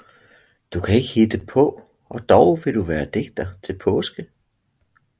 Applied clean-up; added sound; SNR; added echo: none; none; none; none.